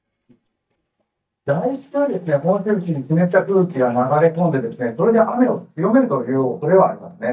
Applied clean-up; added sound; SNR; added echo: neural mask model DeepFilterNet 3.